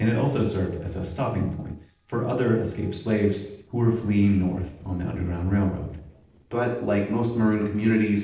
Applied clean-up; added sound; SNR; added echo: neural separator model SepFormer DNS4.